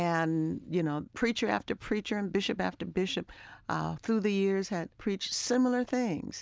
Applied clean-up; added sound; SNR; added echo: none; none; none; none.